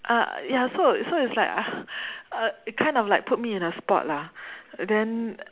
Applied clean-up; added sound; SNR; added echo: none; none; none; none.